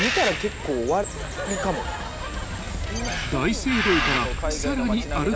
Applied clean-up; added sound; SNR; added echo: none; Bird; 3 dB; none.